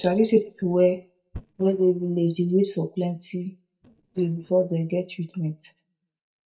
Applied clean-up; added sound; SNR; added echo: neural mask model DeepFilterNet 3.